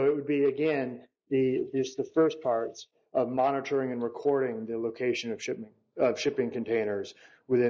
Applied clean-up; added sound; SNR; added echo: neural mask model Resemble Enhance denoiser.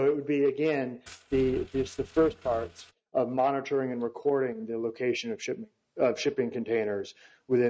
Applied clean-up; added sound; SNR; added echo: neural mask model RNNoise.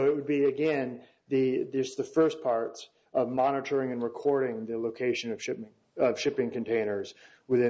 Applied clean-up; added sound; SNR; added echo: none; none; none; none.